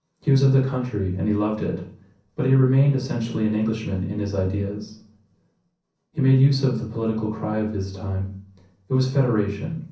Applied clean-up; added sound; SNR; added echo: none; none; none; reverberation time 0.6 s.